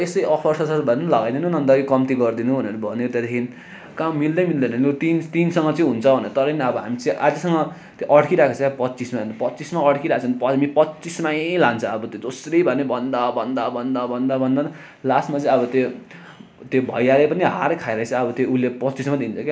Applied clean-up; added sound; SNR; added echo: none; none; none; none.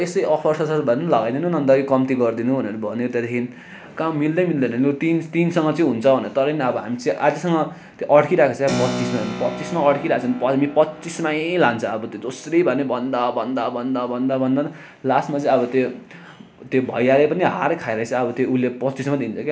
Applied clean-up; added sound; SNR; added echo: none; Keyboard (musical); 16 dB; none.